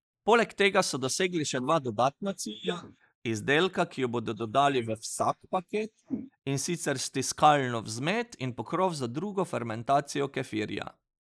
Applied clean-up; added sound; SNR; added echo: neural mask model Resemble Enhance denoiser.